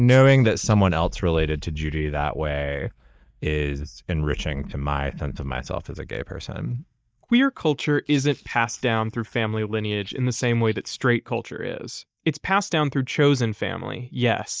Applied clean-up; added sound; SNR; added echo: neural mask model DeepFilterNet 3.